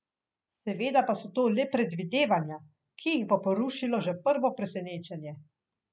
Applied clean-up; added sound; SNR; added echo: none; none; none; none.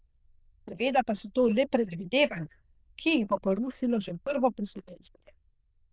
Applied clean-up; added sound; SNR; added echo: neural diffusion model UNIVERSE++.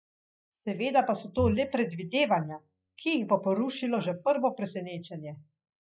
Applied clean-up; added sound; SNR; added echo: classical method log-MMSE.